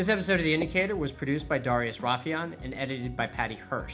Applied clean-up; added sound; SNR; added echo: none; none; none; reverberation time 0.4 s.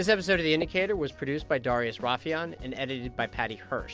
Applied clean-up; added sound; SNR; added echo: none; none; none; none.